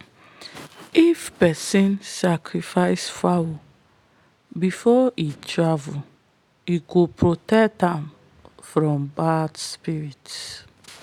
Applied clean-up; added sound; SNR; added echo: none; none; none; none.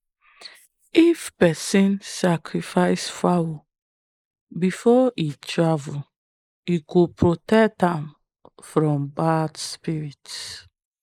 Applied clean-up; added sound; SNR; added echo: neural mask model Resemble Enhance denoiser.